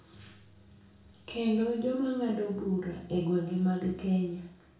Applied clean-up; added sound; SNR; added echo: none; none; none; reverberation time 0.6 s.